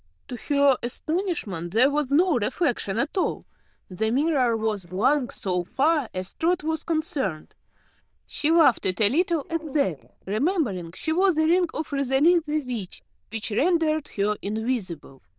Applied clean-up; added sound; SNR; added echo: neural diffusion model UNIVERSE++.